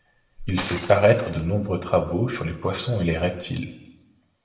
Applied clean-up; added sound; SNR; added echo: none; Shatter; 17 dB; reverberation time 0.9 s.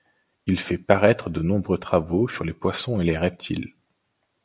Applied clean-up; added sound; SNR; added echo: none; none; none; none.